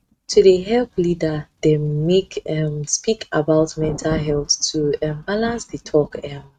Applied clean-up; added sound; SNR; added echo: neural mask model RNNoise.